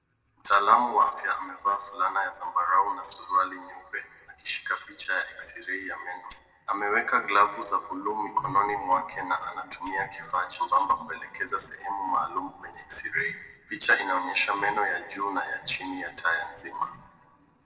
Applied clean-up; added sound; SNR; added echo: neural separator model SepFormer DNS4.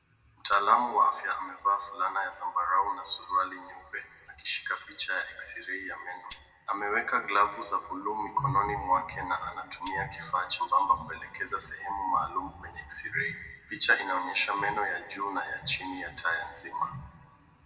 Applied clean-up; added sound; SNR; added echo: none; Tambourine; 12 dB; reverberation time 1.6 s.